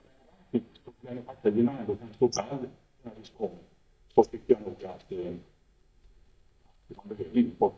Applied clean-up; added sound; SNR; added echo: neural mask model DeepFilterNet 3.